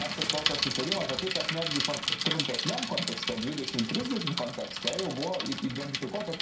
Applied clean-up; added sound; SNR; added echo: none; Bicycle; 0 dB; reverberation time 0.4 s.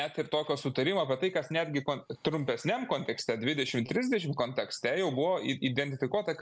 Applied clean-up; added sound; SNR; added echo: none; none; none; none.